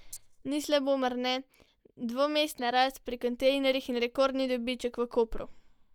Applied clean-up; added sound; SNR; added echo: neural mask model DeepFilterNet 3.